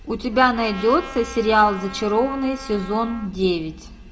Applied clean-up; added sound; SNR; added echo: none; Trumpet; 16 dB; reverberation time 1.3 s.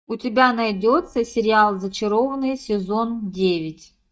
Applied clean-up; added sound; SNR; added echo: neural mask model DeepFilterNet 3.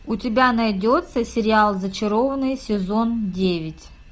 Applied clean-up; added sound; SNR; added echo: none; none; none; none.